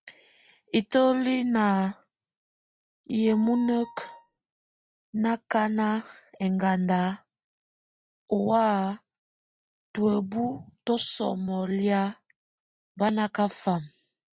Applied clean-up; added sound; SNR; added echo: neural mask model RNNoise.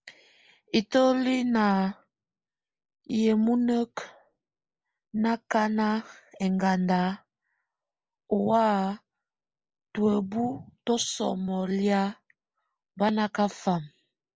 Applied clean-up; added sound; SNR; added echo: neural mask model Resemble Enhance denoiser.